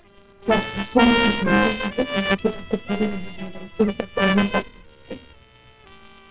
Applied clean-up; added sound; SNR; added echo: neural separator model SepFormer WHAMR!.